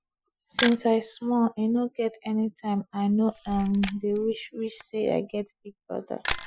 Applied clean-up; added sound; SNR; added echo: classical method spectral subtraction.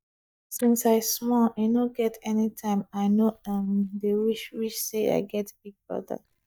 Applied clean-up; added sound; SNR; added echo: neural mask model DeepFilterNet 3.